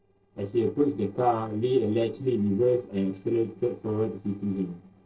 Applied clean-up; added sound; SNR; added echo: neural separator model SepFormer DNS4.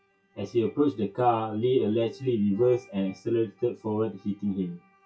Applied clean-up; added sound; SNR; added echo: classical method WPE with log-MMSE.